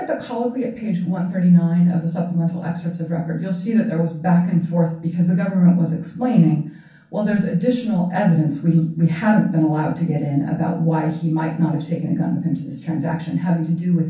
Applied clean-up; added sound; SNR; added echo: none; none; none; reverberation time 0.6 s.